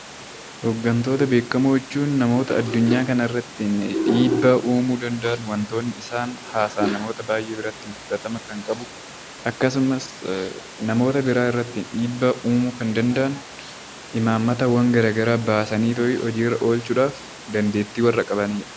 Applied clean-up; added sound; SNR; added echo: none; Water; 17 dB; none.